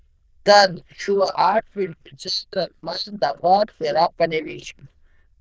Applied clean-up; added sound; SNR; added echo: neural diffusion model UNIVERSE++.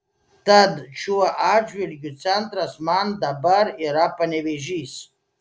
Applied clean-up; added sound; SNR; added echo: none; none; none; none.